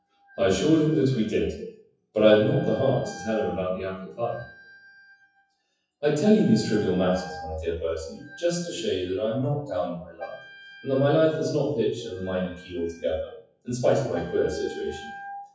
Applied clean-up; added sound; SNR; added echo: classical method WPE with log-MMSE.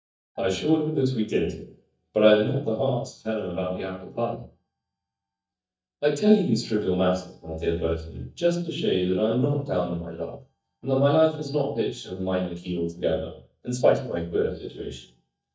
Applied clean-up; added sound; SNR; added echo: neural mask model DeepFilterNet 3.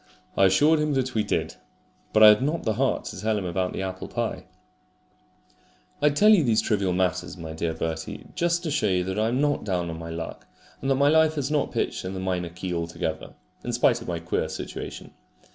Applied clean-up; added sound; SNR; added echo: none; none; none; none.